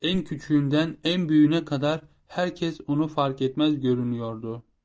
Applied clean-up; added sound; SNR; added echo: none; none; none; none.